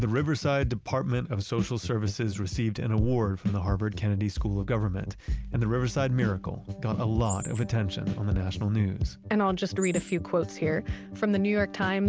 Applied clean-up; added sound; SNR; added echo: none; Chirp, tweet; 19 dB; none.